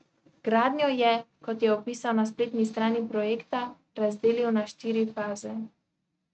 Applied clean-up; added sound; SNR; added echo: neural mask model RNNoise.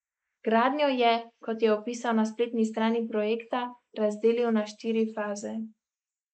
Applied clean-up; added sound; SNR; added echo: neural mask model Resemble Enhance denoiser.